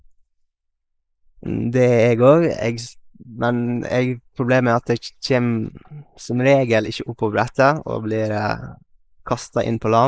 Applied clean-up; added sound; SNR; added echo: neural mask model Resemble Enhance denoiser.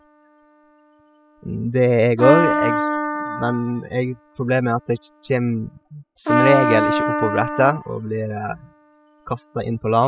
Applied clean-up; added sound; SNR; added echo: classical method spectral subtraction.